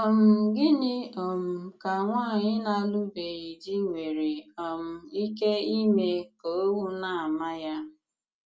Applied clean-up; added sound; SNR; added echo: none; none; none; none.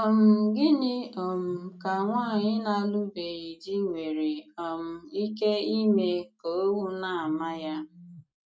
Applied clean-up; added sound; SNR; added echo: neural mask model RNNoise.